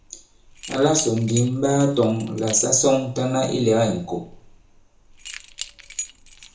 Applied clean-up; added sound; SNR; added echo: none; Keys jangling; 16 dB; reverberation time 0.6 s.